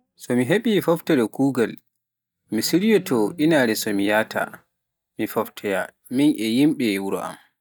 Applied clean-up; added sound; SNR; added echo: neural mask model DeepFilterNet 3.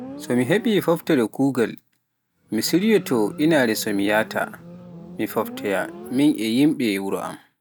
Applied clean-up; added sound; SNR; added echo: none; Motorcycle; 18 dB; none.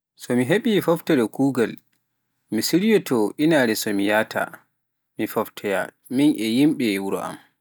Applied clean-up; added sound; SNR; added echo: none; none; none; none.